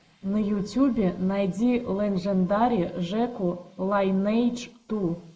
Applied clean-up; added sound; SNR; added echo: neural mask model Resemble Enhance denoiser.